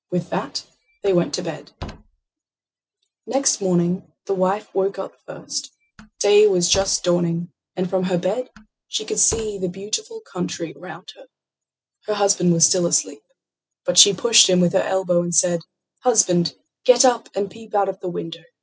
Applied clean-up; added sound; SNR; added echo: classical method spectral subtraction.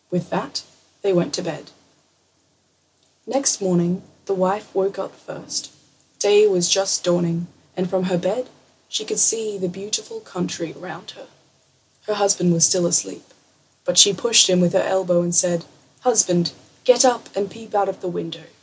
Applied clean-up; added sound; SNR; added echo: none; none; none; none.